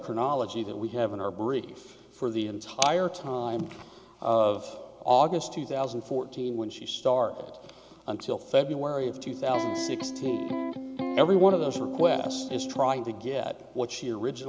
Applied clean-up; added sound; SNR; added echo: none; Electric guitar; 5 dB; none.